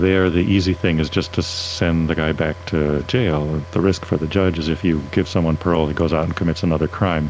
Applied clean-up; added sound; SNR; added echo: none; Car; 16 dB; none.